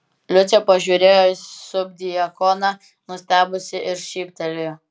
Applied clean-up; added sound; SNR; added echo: none; none; none; none.